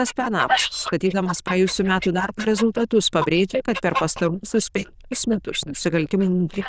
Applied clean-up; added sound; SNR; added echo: neural diffusion model UNIVERSE++.